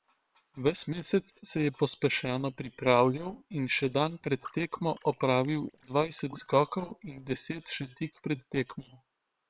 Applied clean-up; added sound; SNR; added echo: neural separator model SepFormer WHAM!.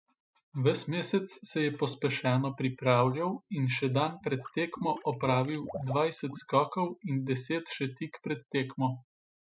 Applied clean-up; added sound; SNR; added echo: classical method spectral subtraction.